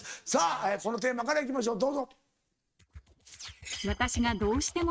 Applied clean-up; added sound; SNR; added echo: neural mask model RNNoise.